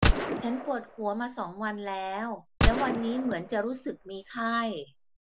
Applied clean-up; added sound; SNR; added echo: none; Gunshot, gunfire; -2 dB; none.